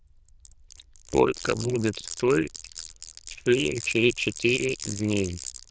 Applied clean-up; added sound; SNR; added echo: neural diffusion model UNIVERSE++.